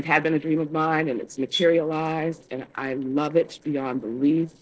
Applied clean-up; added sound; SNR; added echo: neural separator model SepFormer DNS4.